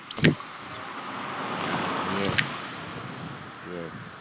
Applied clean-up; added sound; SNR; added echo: none; Car passing by / Traffic noise, roadway noise + Splash, splatter; -1 dB; none.